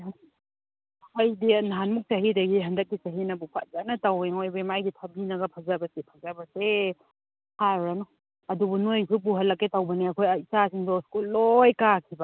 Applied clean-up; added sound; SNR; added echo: none; none; none; none.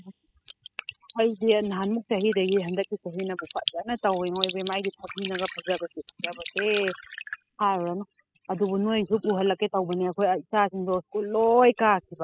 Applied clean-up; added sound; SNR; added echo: classical method spectral subtraction.